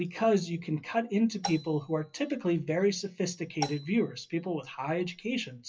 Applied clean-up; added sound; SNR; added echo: classical method WPE with log-MMSE.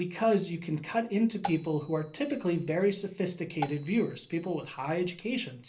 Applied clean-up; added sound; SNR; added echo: none; Marimba, xylophone; 13 dB; reverberation time 0.3 s.